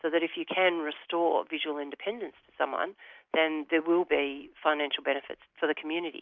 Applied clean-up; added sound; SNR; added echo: none; none; none; none.